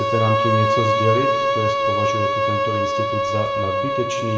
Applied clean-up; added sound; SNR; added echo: none; Bowed string instrument; -4 dB; reverberation time 1.3 s.